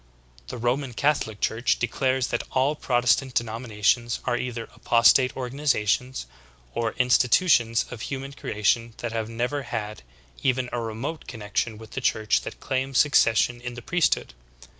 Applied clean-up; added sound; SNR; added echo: none; none; none; none.